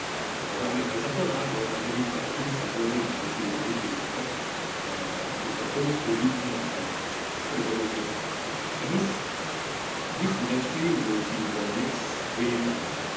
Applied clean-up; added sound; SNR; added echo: none; Stream / Liquid; 0 dB; reverberation time 0.9 s.